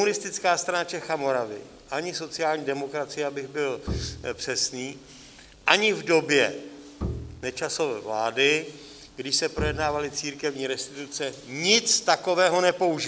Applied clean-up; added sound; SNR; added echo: none; Bowed string instrument; 10 dB; none.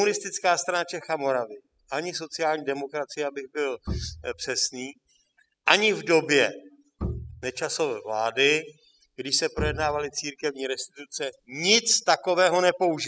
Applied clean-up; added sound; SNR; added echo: classical method spectral subtraction.